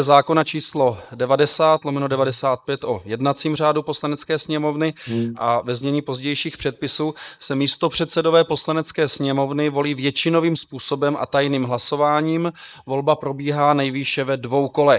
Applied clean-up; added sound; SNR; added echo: neural mask model Resemble Enhance denoiser.